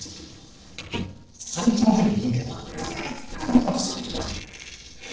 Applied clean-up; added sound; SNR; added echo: neural separator model SepFormer DNS4.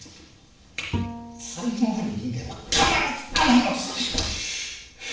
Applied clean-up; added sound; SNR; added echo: none; Bowed string instrument; 11 dB; reverberation time 0.6 s.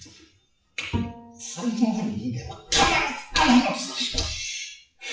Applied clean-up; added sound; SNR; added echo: classical method WPE with log-MMSE.